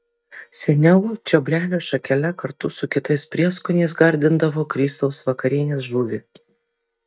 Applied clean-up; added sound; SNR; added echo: neural mask model DeepFilterNet 3.